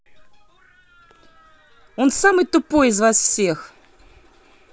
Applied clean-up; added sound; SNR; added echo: none; none; none; none.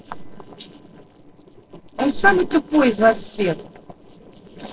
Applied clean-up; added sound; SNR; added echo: neural separator model SepFormer DNS4.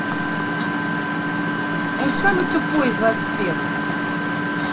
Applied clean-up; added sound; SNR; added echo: none; Engine; -3 dB; reverberation time 0.2 s.